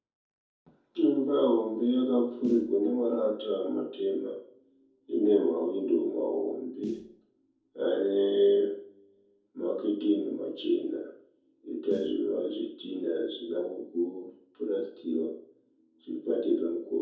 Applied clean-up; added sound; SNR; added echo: none; Snare drum; 18 dB; reverberation time 0.6 s.